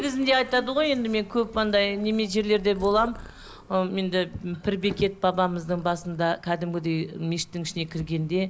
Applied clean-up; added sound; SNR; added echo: none; Drawer open or close + Purr; 19 dB; none.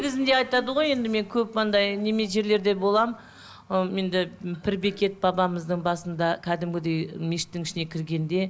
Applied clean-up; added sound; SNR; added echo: none; none; none; none.